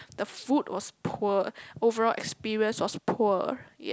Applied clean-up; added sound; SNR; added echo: none; none; none; none.